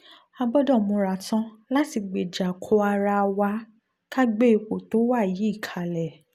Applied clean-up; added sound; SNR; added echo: none; none; none; none.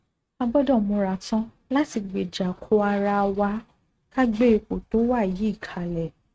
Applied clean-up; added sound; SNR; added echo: neural mask model RNNoise.